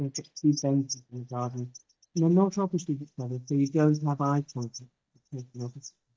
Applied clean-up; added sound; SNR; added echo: neural mask model DeepFilterNet 3.